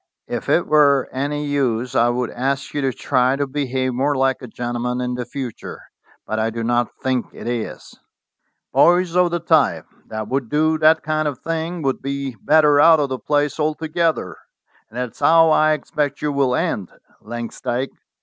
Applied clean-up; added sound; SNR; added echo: none; none; none; none.